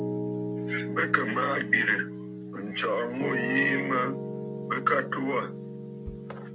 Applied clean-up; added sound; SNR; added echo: none; Piano; 5 dB; none.